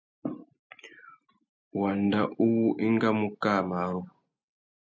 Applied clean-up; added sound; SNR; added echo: none; none; none; none.